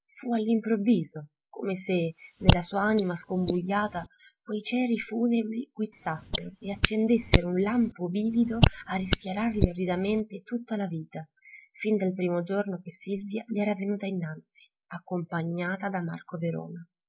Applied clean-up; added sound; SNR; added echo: neural mask model Resemble Enhance denoiser.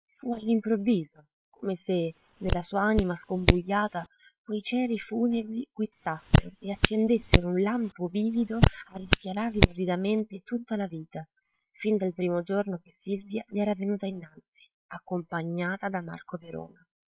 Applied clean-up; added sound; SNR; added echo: neural separator model SepFormer WHAM!.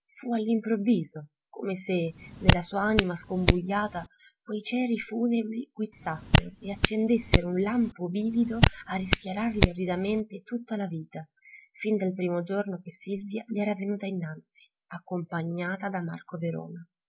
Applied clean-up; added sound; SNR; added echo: none; Hands; -3 dB; none.